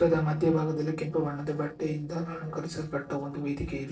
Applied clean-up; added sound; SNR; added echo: neural separator model SepFormer DNS4.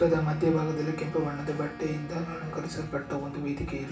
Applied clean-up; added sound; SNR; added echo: none; Wind instrument, woodwind instrument; 17 dB; reverberation time 0.3 s.